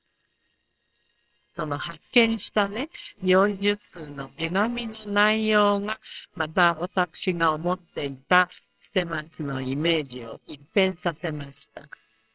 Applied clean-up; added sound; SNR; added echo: neural separator model SepFormer WHAMR!.